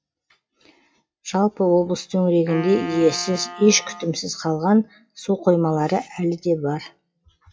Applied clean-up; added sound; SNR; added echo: classical method WPE with log-MMSE.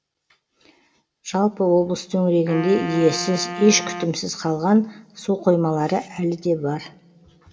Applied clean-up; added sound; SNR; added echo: none; Wind instrument, woodwind instrument; 12 dB; reverberation time 0.5 s.